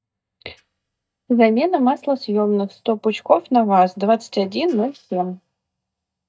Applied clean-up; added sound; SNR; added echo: neural mask model DeepFilterNet 3.